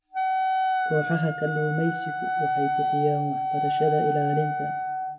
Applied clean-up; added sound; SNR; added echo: none; Wind instrument, woodwind instrument; -2 dB; reverberation time 0.9 s.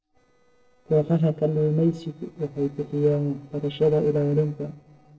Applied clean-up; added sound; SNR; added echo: neural separator model SepFormer DNS4.